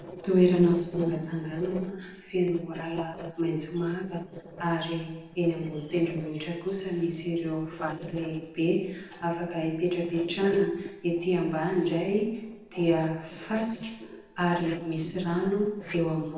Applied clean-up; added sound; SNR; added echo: neural separator model SepFormer DNS4.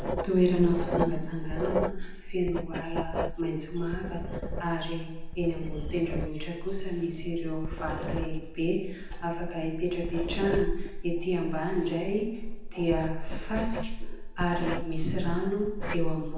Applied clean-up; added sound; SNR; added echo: none; Writing; 1 dB; reverberation time 0.9 s.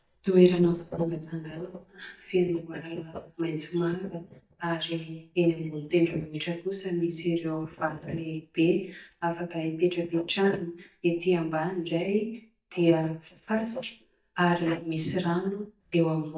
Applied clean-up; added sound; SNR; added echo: neural mask model DeepFilterNet 3.